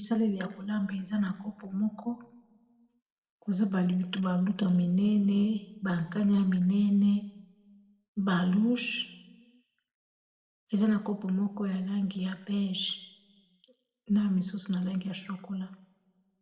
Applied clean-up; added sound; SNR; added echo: none; none; none; reverberation time 0.8 s.